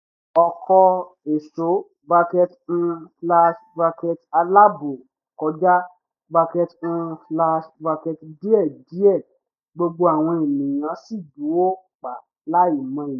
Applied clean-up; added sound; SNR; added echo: neural mask model DeepFilterNet 3.